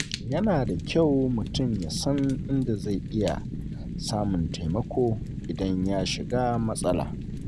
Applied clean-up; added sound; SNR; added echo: none; Fire; 6 dB; none.